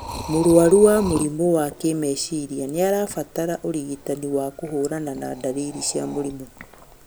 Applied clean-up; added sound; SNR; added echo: none; Liquid; 16 dB; none.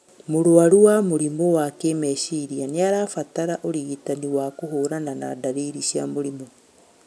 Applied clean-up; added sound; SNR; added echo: none; none; none; none.